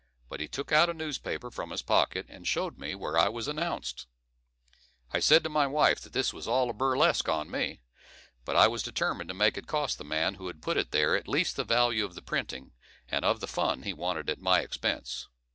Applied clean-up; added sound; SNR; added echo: none; none; none; none.